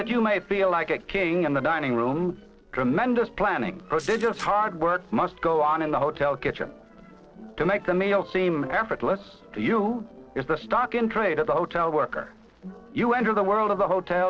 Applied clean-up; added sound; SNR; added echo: neural separator model SepFormer DNS4.